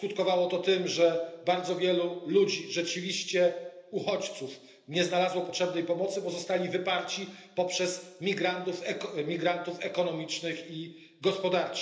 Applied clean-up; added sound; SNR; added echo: none; none; none; reverberation time 0.8 s.